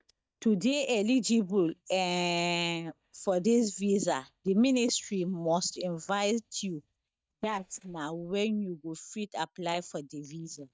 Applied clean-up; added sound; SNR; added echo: neural mask model DeepFilterNet 3.